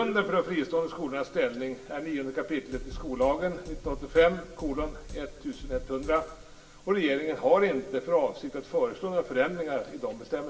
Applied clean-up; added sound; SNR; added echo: none; Drum kit; 12 dB; reverberation time 0.8 s.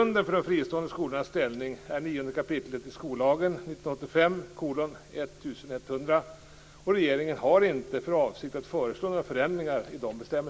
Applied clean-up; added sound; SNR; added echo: none; none; none; none.